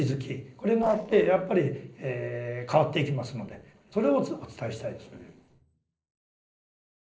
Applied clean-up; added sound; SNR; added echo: neural separator model SepFormer DNS4.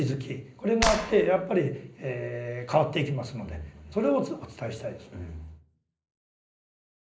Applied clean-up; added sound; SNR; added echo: none; Clapping; 1 dB; reverberation time 0.5 s.